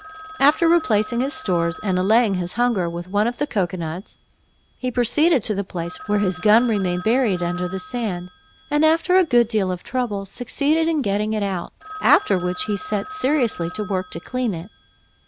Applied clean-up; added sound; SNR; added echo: none; Telephone; 18 dB; none.